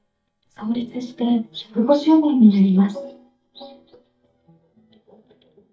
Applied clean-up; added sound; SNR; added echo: neural mask model DeepFilterNet 3.